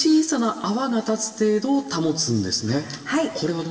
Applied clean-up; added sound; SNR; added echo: none; none; none; reverberation time 3.0 s.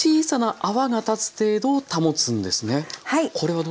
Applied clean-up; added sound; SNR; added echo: none; none; none; none.